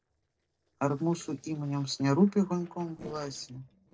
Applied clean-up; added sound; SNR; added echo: neural separator model SepFormer DNS4.